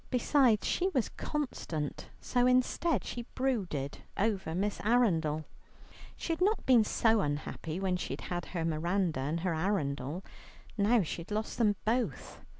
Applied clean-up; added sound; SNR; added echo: none; none; none; none.